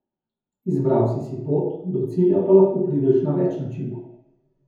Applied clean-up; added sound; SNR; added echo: none; none; none; reverberation time 0.9 s.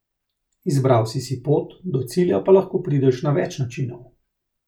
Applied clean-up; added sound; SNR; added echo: none; none; none; none.